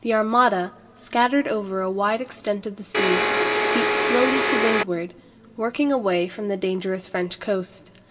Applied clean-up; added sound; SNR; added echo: none; Domestic sounds, home sounds; -4 dB; reverberation time 0.4 s.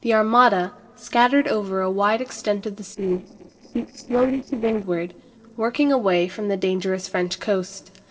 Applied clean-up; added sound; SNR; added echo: neural separator model SepFormer DNS4.